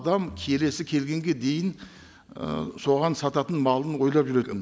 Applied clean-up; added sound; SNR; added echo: none; none; none; none.